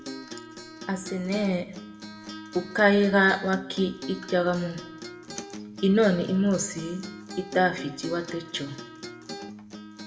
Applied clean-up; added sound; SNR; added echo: none; Acoustic guitar; 13 dB; reverberation time 0.9 s.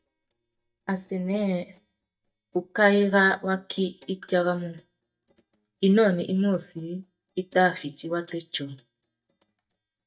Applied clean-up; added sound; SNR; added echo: neural mask model DeepFilterNet 3.